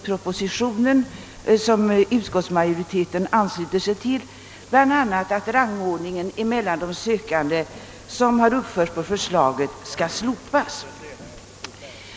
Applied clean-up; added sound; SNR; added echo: none; none; none; none.